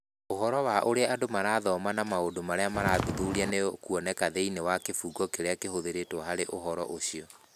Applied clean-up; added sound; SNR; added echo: none; Walk, footsteps; 3 dB; none.